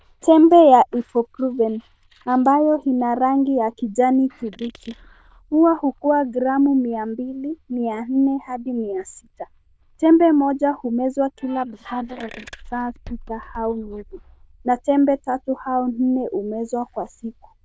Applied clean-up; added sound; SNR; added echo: neural diffusion model UNIVERSE++.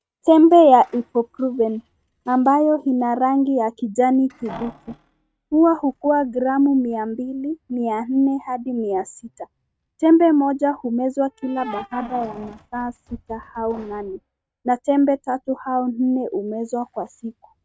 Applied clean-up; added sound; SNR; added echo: neural mask model RNNoise.